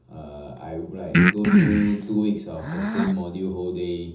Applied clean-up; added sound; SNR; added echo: none; Breathing; -4 dB; reverberation time 0.6 s.